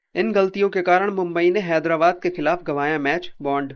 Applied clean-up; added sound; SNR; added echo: neural mask model Resemble Enhance denoiser.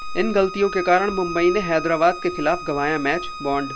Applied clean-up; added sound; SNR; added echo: none; Bowed string instrument; 11 dB; none.